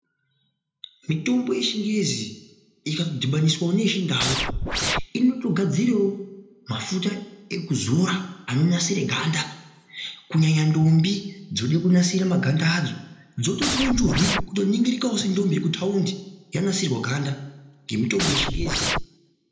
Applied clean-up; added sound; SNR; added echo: none; Scratching (performance technique); 1 dB; reverberation time 0.7 s.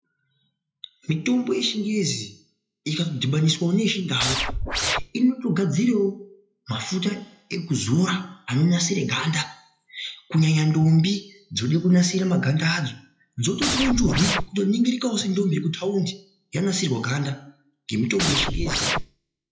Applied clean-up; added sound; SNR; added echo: classical method WPE with log-MMSE.